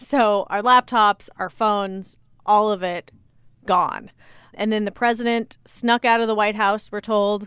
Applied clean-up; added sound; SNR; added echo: none; none; none; none.